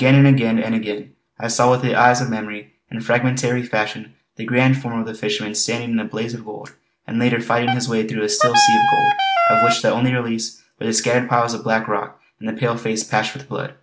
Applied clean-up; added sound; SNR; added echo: none; Wind instrument, woodwind instrument; -3 dB; none.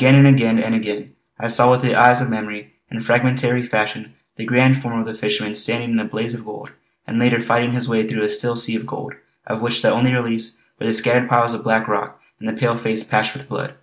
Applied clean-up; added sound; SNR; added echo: none; none; none; none.